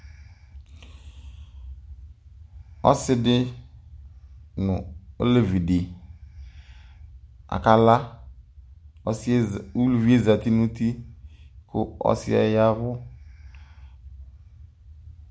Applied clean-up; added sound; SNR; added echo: none; none; none; none.